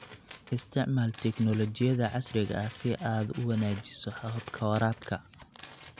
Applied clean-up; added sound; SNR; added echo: none; Tools; 19 dB; none.